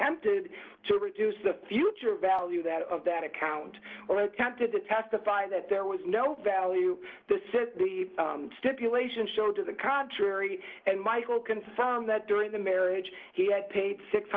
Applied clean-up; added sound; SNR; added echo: none; none; none; none.